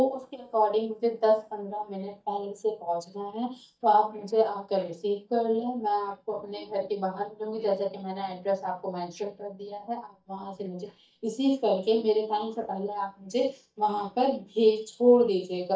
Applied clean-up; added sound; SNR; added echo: neural mask model DeepFilterNet 3.